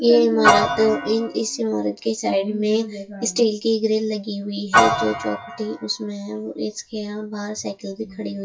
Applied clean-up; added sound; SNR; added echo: classical method WPE with log-MMSE.